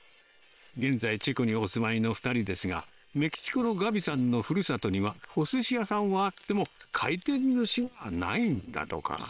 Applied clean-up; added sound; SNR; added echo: neural separator model SepFormer WHAM!.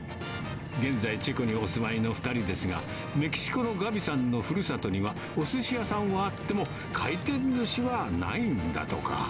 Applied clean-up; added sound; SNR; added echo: none; Mechanisms + Bird; 10 dB; none.